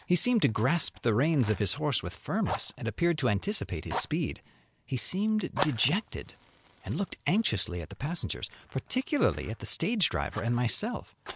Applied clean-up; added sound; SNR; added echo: none; Fire; 14 dB; none.